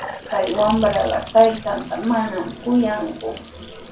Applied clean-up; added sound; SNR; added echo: none; Trickle, dribble / Bathtub (filling or washing) / Sink (filling or washing) / Gurgling / Splash, splatter; 12 dB; reverberation time 0.3 s.